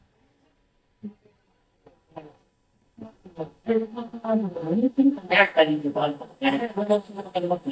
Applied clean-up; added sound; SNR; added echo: neural mask model DeepFilterNet 3.